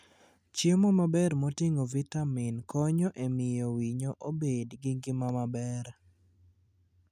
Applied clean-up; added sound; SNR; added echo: none; none; none; none.